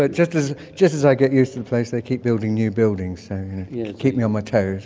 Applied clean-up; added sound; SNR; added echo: none; none; none; none.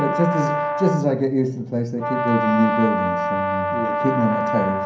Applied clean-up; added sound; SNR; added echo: none; Brass instrument; 1 dB; reverberation time 0.6 s.